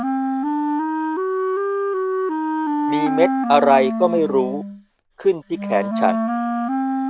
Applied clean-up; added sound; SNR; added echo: none; Wind instrument, woodwind instrument; 0 dB; none.